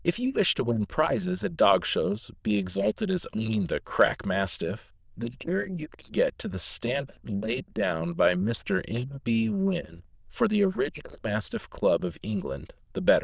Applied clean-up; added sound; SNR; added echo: neural diffusion model UNIVERSE++.